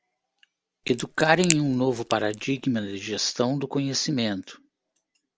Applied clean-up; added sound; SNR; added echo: none; Crack; 8 dB; none.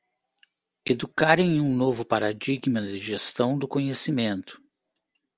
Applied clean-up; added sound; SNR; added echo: none; none; none; none.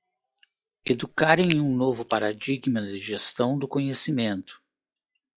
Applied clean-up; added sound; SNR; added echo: classical method log-MMSE.